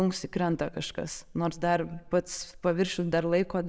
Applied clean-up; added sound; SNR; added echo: none; none; none; none.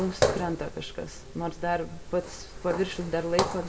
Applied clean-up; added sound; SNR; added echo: none; Walk, footsteps; 3 dB; reverberation time 0.2 s.